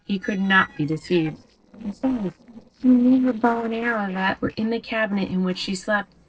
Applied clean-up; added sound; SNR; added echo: neural separator model SepFormer DNS4.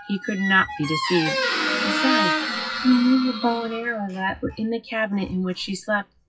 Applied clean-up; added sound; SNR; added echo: classical method WPE with log-MMSE.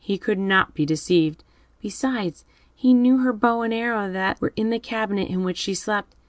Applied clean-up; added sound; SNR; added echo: none; none; none; none.